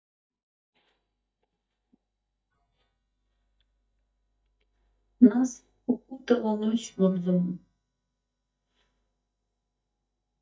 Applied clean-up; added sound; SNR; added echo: neural mask model DeepFilterNet 3.